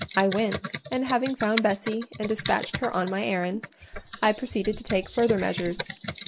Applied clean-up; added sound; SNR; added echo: none; Computer keyboard; 10 dB; none.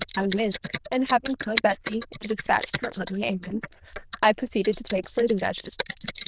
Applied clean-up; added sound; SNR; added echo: neural diffusion model UNIVERSE++.